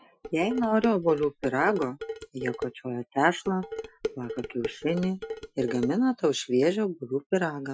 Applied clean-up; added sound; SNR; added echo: classical method Wiener filter.